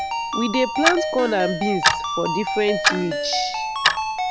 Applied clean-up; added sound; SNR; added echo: none; Clock + Ringtone; -1 dB; none.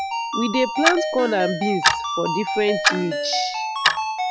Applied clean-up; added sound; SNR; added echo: classical method Wiener filter.